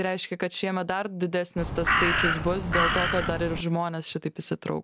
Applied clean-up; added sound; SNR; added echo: none; Crow; -2 dB; none.